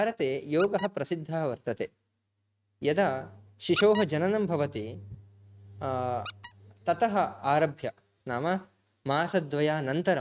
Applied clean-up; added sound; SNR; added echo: neural mask model RNNoise.